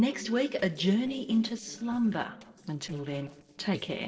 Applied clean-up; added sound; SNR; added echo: neural separator model SepFormer DNS4.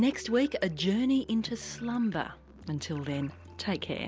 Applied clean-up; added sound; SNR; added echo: none; none; none; none.